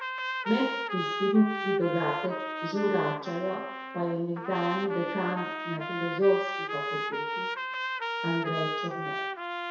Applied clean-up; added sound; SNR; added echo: none; Trumpet; 4 dB; reverberation time 0.7 s.